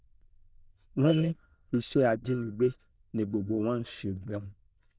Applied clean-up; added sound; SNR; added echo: neural diffusion model UNIVERSE++.